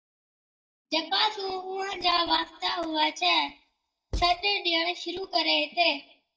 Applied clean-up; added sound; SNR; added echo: neural mask model DeepFilterNet 3.